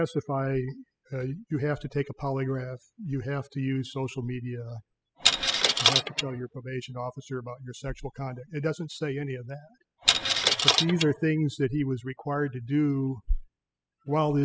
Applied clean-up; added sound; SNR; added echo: classical method spectral subtraction.